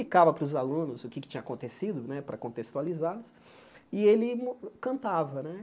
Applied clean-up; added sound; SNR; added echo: none; none; none; none.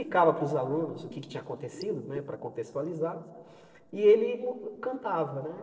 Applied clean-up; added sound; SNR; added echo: neural separator model SepFormer DNS4.